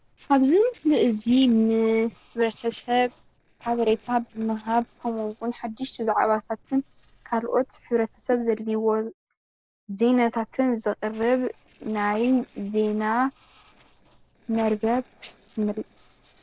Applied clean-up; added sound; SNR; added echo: neural separator model SepFormer DNS4.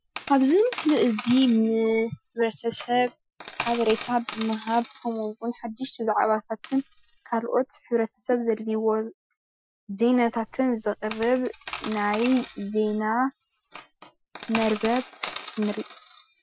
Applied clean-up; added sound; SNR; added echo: classical method Wiener filter.